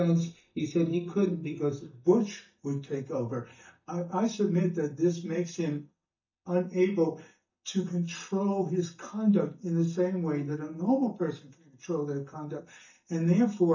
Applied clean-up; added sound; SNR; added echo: neural mask model DeepFilterNet 3.